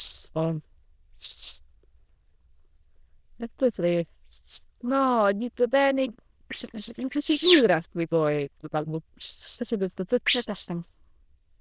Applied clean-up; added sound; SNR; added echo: neural diffusion model UNIVERSE++.